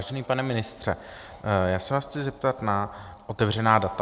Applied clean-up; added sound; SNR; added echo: none; none; none; none.